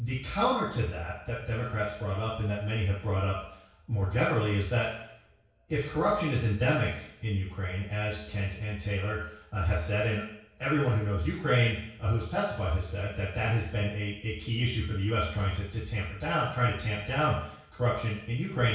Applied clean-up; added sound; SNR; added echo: none; none; none; reverberation time 0.6 s.